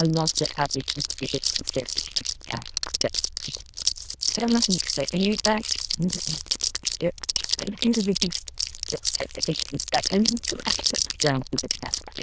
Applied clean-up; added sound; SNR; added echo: neural diffusion model UNIVERSE++.